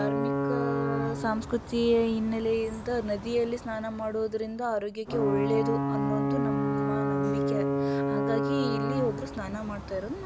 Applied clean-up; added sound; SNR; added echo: none; Alarm / Ocean / Boat, Water vehicle; 0 dB; none.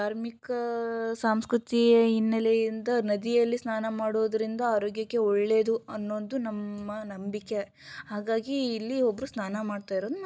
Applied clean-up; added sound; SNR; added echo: none; none; none; none.